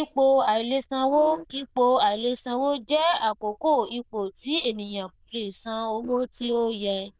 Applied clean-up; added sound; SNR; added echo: neural diffusion model UNIVERSE++.